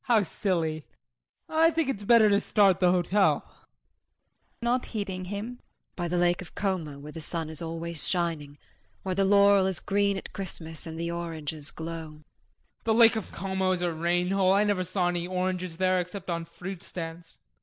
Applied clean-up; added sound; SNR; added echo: neural mask model Resemble Enhance denoiser.